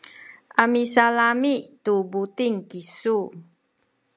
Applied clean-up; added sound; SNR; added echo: none; none; none; none.